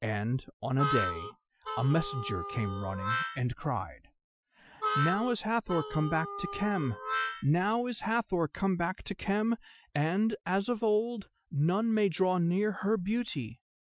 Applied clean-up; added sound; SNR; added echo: classical method Wiener filter.